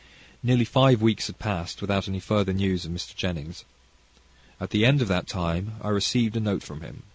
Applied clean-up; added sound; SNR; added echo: none; none; none; none.